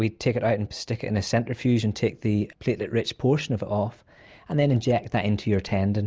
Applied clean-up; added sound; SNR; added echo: none; none; none; none.